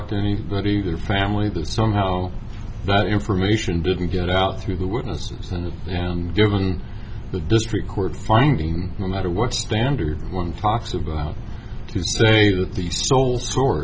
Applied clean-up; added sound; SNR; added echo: none; none; none; none.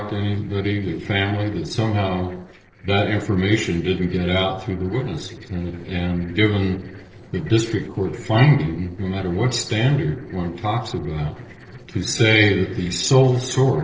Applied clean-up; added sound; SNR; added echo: neural separator model SepFormer DNS4.